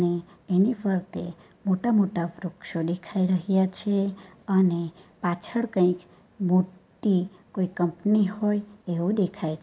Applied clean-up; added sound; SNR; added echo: none; none; none; none.